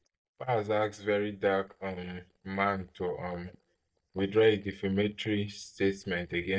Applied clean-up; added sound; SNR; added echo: neural mask model DeepFilterNet 3.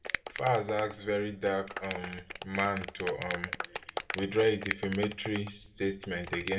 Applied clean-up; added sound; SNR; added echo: none; Clapping; 3 dB; reverberation time 0.7 s.